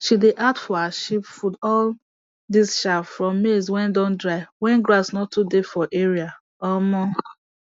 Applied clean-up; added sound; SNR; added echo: none; none; none; none.